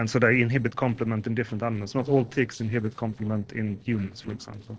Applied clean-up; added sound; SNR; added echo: neural separator model SepFormer DNS4.